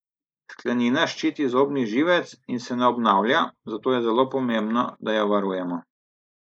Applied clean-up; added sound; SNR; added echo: neural mask model Resemble Enhance denoiser.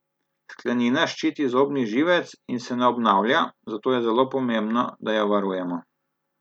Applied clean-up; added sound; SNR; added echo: none; none; none; none.